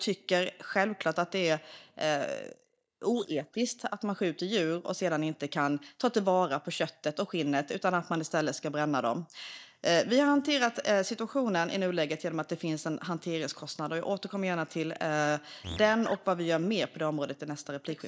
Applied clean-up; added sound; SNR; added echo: neural mask model DeepFilterNet 3.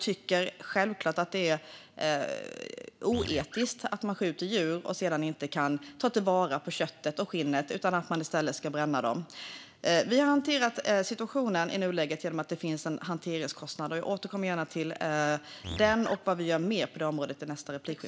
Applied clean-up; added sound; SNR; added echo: none; Animal; 12 dB; none.